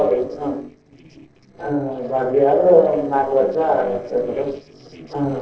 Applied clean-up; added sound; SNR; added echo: neural separator model SepFormer DNS4.